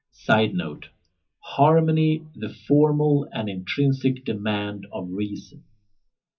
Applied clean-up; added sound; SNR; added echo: none; none; none; reverberation time 0.3 s.